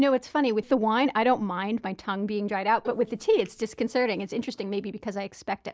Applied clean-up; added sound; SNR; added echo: neural mask model Resemble Enhance denoiser.